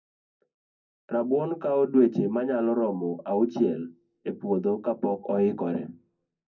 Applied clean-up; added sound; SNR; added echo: none; none; none; reverberation time 0.3 s.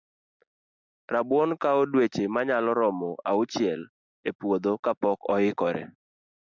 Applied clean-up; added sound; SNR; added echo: none; none; none; none.